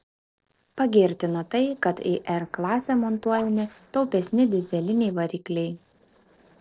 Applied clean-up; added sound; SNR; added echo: neural separator model SepFormer DNS4.